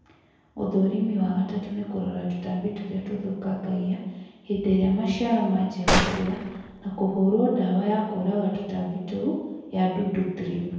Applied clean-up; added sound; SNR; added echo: none; Gunshot, gunfire; 1 dB; reverberation time 1.2 s.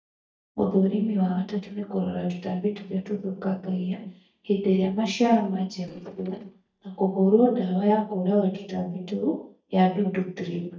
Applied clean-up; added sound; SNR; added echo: neural mask model DeepFilterNet 3.